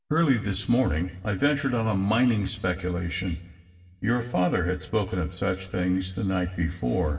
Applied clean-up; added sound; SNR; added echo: none; none; none; reverberation time 1.6 s.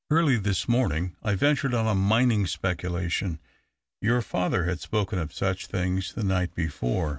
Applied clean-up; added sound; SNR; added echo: none; none; none; none.